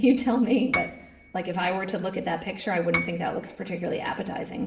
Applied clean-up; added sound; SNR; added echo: none; Piano; 9 dB; reverberation time 0.9 s.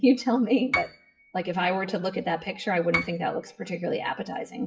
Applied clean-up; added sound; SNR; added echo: classical method WPE with log-MMSE.